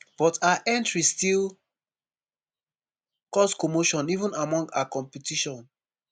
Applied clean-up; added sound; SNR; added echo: none; none; none; none.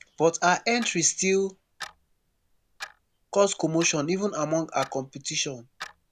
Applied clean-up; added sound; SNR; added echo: none; Clock; 20 dB; none.